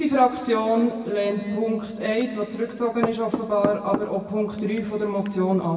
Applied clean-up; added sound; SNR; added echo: none; Knock / Wood; 10 dB; reverberation time 1.9 s.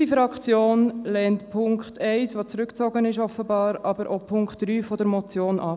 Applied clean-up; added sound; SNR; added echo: none; none; none; none.